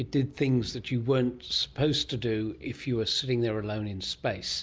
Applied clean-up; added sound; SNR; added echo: none; none; none; none.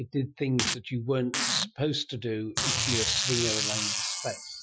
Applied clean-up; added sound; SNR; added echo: classical method Wiener filter.